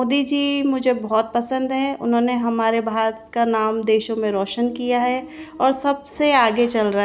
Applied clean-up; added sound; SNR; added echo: none; none; none; none.